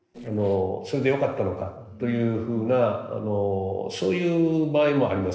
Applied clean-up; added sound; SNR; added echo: neural separator model SepFormer DNS4.